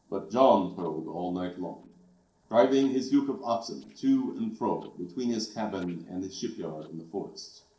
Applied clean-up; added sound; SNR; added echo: neural separator model SepFormer DNS4.